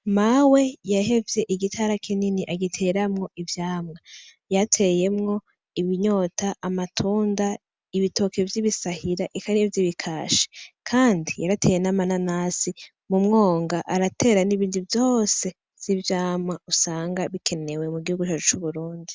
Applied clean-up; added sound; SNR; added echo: none; none; none; none.